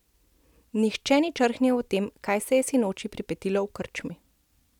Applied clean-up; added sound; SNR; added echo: none; none; none; none.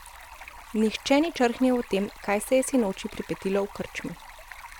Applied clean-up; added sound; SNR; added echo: none; Stream; 18 dB; none.